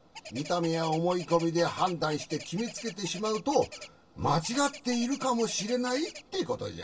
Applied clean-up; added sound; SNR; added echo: none; Bird; 16 dB; reverberation time 0.2 s.